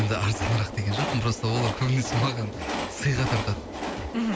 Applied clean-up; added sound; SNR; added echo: none; Train; 6 dB; none.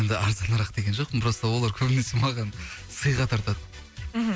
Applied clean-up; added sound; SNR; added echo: none; none; none; none.